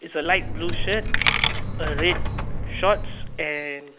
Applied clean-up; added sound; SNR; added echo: none; Coin (dropping); -2 dB; none.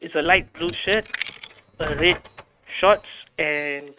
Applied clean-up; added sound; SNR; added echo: neural mask model RNNoise.